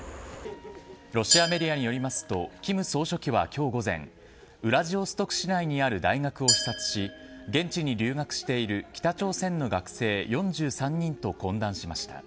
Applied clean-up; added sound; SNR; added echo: none; Glass; 5 dB; none.